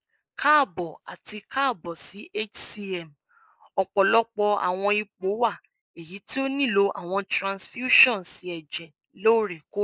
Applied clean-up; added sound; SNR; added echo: neural mask model Resemble Enhance denoiser.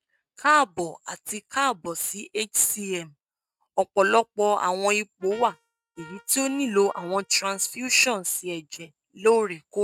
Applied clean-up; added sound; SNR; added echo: neural mask model RNNoise.